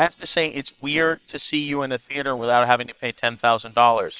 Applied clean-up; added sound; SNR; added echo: neural separator model SepFormer WHAM!.